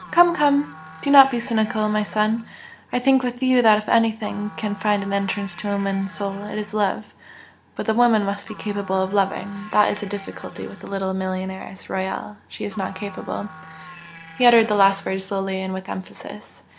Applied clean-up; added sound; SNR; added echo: none; Musical instrument; 20 dB; none.